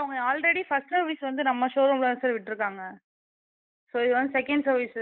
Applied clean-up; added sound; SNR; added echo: neural mask model Resemble Enhance denoiser.